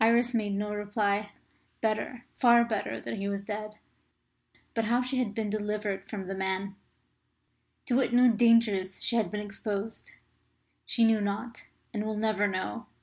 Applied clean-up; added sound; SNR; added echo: none; none; none; none.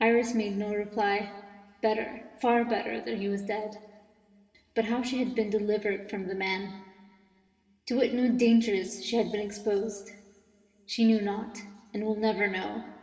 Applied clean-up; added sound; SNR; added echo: none; none; none; reverberation time 1.6 s.